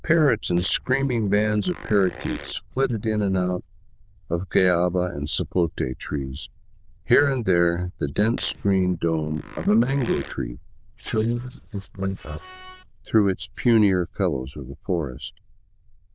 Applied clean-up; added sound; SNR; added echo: neural diffusion model UNIVERSE++.